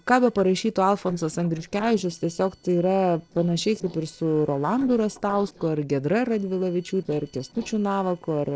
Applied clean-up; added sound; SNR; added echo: neural separator model SepFormer DNS4.